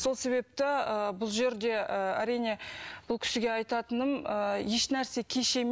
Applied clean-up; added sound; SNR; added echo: none; none; none; none.